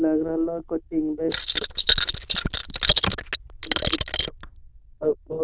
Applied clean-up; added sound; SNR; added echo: neural diffusion model UNIVERSE++.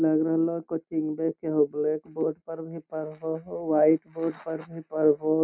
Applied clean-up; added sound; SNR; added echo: none; none; none; none.